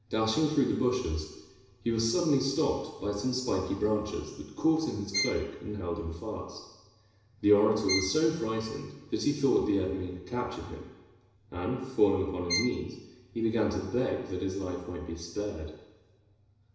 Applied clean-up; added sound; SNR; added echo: none; Bowed string instrument; 8 dB; reverberation time 1.0 s.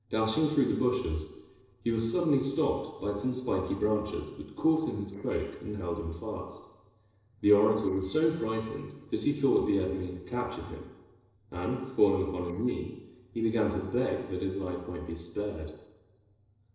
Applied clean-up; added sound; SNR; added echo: neural separator model SepFormer DNS4.